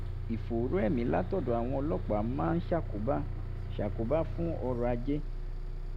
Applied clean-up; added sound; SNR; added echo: none; Bus; 2 dB; none.